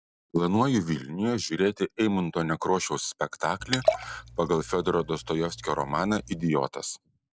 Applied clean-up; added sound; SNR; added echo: none; Liquid; 6 dB; none.